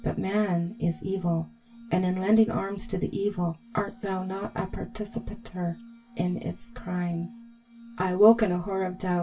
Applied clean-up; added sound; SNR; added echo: none; Glass; 20 dB; reverberation time 0.1 s.